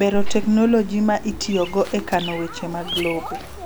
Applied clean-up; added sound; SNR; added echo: none; Bird vocalization, bird call, bird song; 14 dB; none.